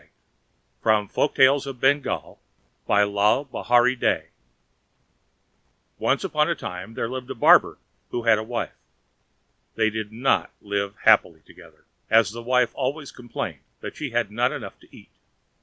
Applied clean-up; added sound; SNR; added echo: none; none; none; none.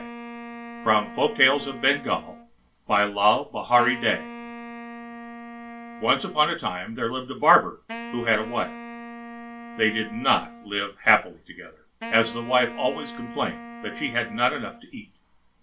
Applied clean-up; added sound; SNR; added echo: none; Wind instrument, woodwind instrument; 14 dB; reverberation time 0.2 s.